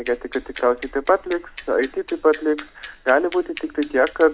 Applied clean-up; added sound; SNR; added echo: none; Bicycle; 19 dB; none.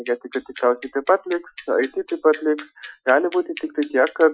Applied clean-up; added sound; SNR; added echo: classical method Wiener filter.